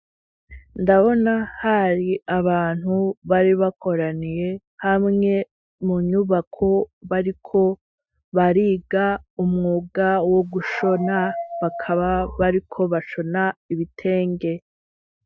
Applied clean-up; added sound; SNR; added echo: classical method Wiener filter.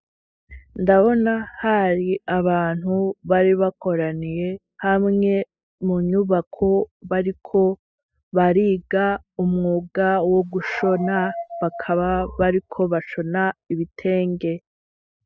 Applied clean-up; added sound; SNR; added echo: classical method spectral subtraction.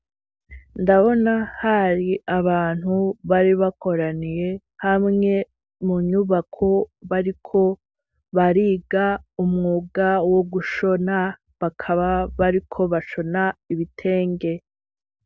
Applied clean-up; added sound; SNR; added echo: none; none; none; none.